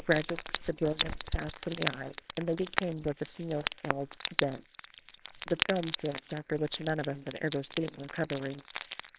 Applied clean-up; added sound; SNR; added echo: neural separator model SepFormer WHAMR!.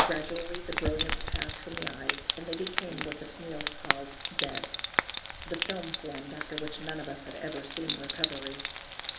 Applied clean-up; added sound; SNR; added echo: none; Frying (food); -4 dB; reverberation time 0.8 s.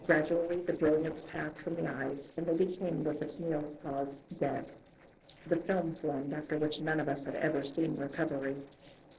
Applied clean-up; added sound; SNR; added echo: neural separator model SepFormer DNS4.